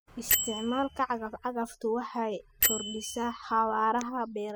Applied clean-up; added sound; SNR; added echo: classical method spectral subtraction.